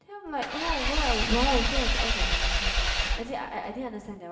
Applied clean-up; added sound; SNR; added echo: none; Engine / Vehicle; -5 dB; reverberation time 1.0 s.